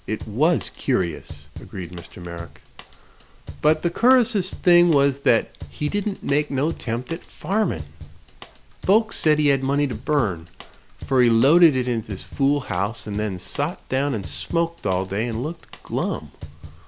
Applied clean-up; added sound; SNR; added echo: none; Drum / Drum kit; 17 dB; none.